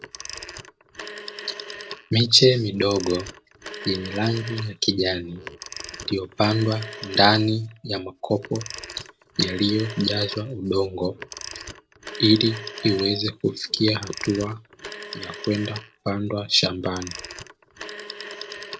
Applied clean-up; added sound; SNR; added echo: none; Telephone; 14 dB; none.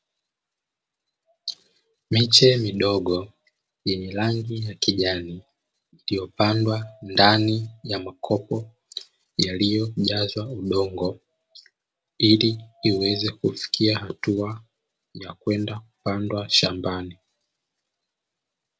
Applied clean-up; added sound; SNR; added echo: none; none; none; none.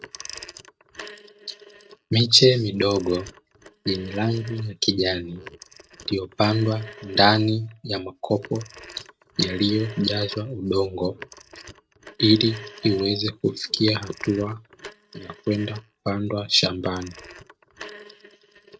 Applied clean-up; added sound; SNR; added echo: neural mask model RNNoise.